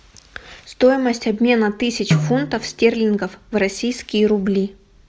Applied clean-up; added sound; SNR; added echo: none; Snare drum; 6 dB; none.